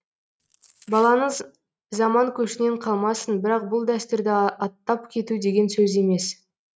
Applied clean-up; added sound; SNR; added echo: neural mask model RNNoise.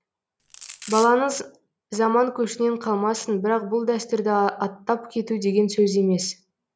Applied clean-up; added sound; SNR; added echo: none; Domestic sounds, home sounds; 15 dB; none.